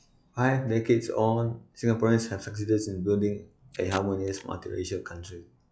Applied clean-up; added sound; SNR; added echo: classical method log-MMSE.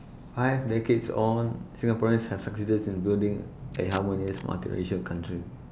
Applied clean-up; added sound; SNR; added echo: none; Packing tape, duct tape; 19 dB; none.